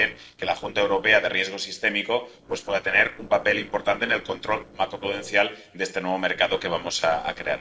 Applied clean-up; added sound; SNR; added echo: neural separator model SepFormer DNS4.